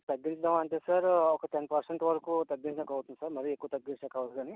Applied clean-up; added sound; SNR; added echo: none; none; none; none.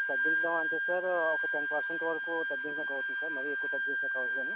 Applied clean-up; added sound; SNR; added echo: none; Wind instrument, woodwind instrument; -4 dB; none.